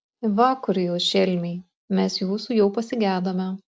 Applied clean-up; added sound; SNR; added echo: none; none; none; none.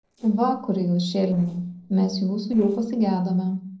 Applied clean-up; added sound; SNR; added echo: neural separator model SepFormer DNS4.